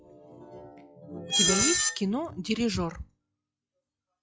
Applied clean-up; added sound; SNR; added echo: classical method log-MMSE.